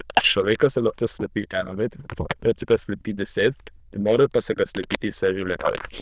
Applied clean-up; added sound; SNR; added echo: neural diffusion model UNIVERSE++.